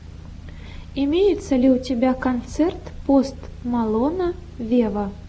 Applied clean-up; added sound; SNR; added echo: none; none; none; none.